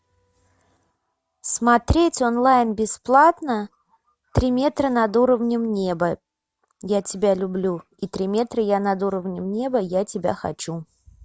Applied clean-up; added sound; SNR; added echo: none; none; none; none.